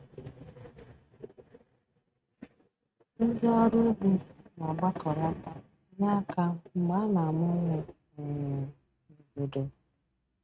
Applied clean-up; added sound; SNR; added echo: neural mask model RNNoise.